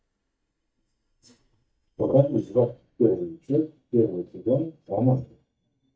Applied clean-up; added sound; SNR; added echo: neural mask model DeepFilterNet 3.